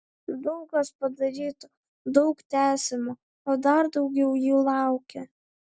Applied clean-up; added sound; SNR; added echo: none; none; none; none.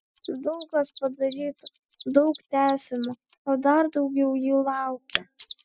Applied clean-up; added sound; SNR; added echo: classical method spectral subtraction.